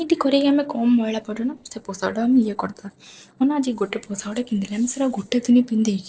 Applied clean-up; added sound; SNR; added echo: neural separator model SepFormer DNS4.